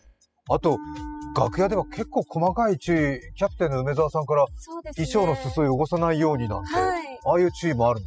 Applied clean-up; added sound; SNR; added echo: classical method spectral subtraction.